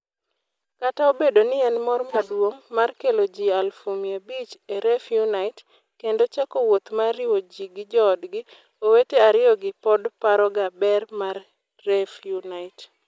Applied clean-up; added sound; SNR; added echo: neural mask model Resemble Enhance denoiser.